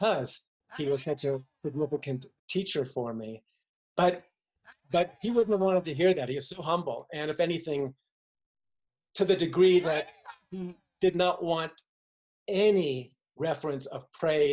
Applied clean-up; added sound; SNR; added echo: neural mask model DeepFilterNet 3.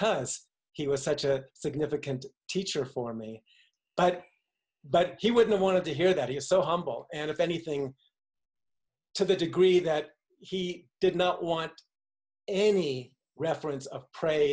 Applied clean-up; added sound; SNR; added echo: none; none; none; none.